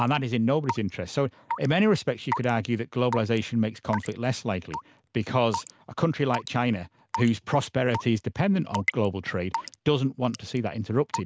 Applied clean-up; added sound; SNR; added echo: neural mask model Resemble Enhance denoiser.